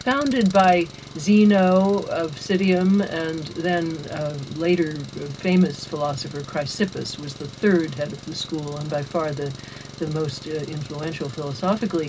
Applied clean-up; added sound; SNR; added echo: none; Engine; 17 dB; reverberation time 0.4 s.